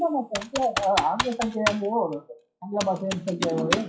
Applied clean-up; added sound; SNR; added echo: classical method WPE with log-MMSE.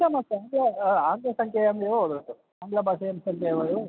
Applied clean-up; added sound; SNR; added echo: none; none; none; none.